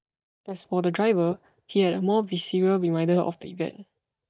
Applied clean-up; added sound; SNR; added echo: neural mask model DeepFilterNet 3.